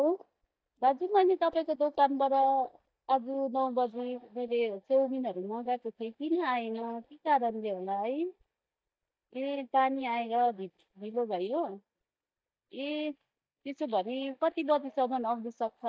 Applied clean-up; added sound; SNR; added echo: neural mask model DeepFilterNet 3.